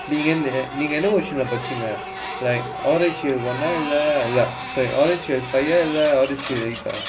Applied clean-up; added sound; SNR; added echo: none; Printer; 8 dB; none.